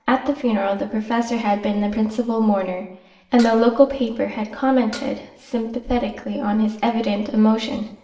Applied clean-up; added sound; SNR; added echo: none; Dishes, pots, and pans; 19 dB; reverberation time 0.8 s.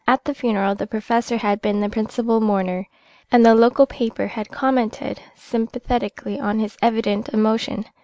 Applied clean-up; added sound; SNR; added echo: none; none; none; none.